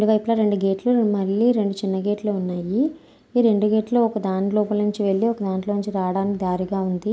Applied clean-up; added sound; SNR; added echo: none; none; none; none.